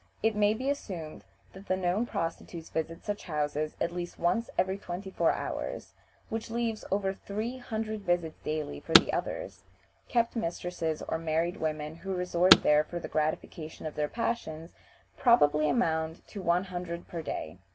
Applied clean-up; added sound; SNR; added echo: none; Car; 2 dB; none.